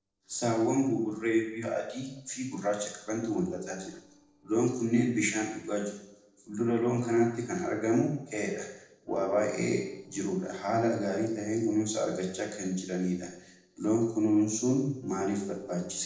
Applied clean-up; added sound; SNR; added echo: neural separator model SepFormer DNS4.